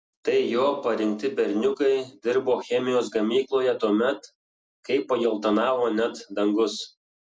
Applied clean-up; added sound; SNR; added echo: none; none; none; none.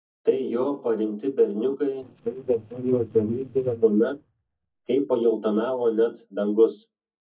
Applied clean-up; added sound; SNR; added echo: neural mask model DeepFilterNet 3.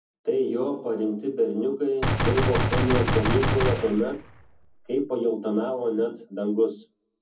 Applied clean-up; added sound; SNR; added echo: none; Gunshot, gunfire; -1 dB; reverberation time 0.3 s.